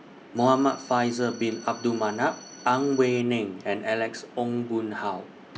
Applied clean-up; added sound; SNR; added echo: none; Organ; 20 dB; none.